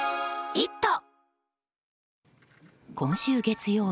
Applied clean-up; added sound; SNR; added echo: none; none; none; none.